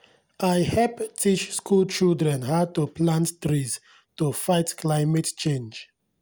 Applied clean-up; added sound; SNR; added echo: none; none; none; none.